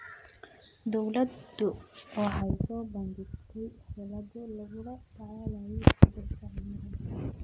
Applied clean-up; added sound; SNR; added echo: none; none; none; none.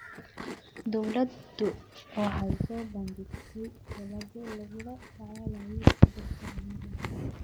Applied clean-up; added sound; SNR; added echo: none; Chewing, mastication; 16 dB; none.